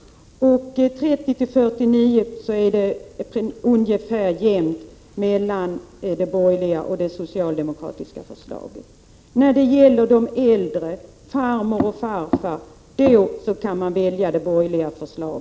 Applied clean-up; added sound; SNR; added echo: none; none; none; none.